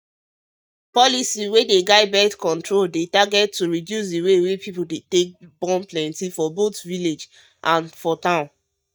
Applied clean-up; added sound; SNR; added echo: neural mask model DeepFilterNet 3.